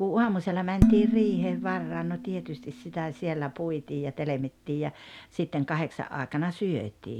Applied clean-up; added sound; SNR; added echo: none; Dishes, pots, and pans; -1 dB; none.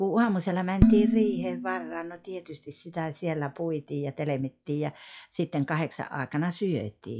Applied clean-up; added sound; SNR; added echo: classical method log-MMSE.